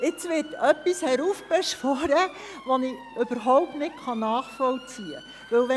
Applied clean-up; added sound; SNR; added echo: none; Motor vehicle (road) / Siren; 20 dB; none.